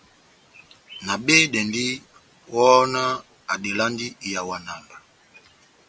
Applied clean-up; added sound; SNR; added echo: none; none; none; none.